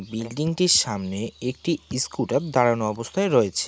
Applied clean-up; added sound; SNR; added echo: none; none; none; none.